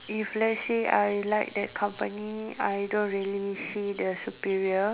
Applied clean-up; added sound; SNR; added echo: none; none; none; none.